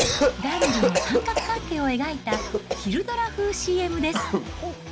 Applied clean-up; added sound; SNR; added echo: none; Cough; 1 dB; none.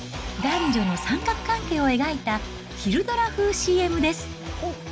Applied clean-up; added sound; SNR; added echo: none; none; none; none.